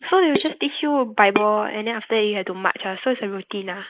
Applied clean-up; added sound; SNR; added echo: neural mask model Resemble Enhance denoiser.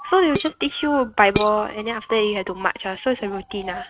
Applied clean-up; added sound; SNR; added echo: neural mask model RNNoise.